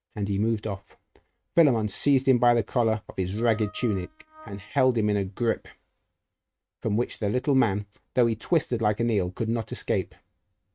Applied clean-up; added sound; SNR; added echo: neural mask model RNNoise.